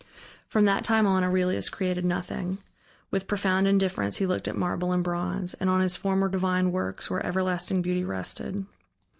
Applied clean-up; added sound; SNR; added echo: none; none; none; none.